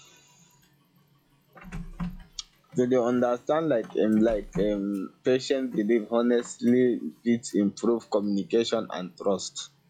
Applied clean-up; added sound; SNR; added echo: classical method log-MMSE.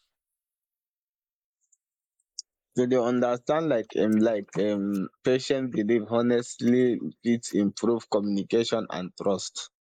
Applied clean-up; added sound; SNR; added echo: neural mask model Resemble Enhance denoiser.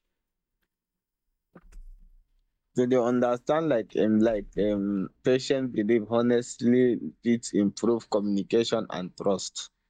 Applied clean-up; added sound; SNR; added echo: neural mask model DeepFilterNet 3.